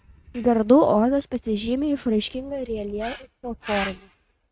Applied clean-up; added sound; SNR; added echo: neural mask model RNNoise.